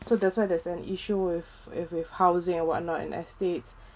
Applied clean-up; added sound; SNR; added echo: none; none; none; none.